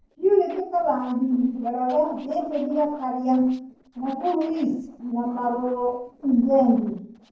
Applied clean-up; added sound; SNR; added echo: neural separator model SepFormer DNS4.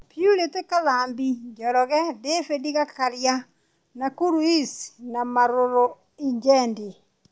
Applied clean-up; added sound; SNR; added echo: none; none; none; none.